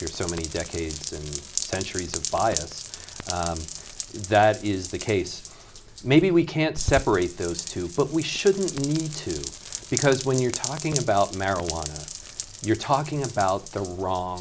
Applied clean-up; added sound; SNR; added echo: none; Rain; 9 dB; none.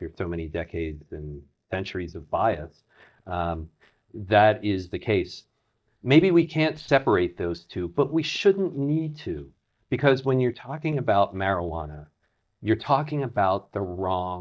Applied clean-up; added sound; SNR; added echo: neural mask model DeepFilterNet 3.